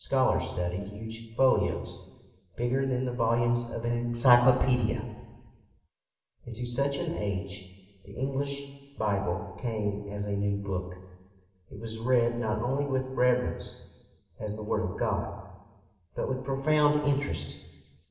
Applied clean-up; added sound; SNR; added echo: none; none; none; reverberation time 1.1 s.